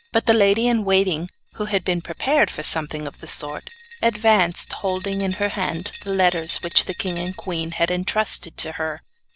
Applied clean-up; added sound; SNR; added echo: none; Glass; 15 dB; none.